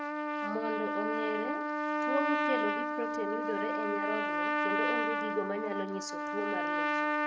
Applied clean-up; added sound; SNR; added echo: neural mask model RNNoise.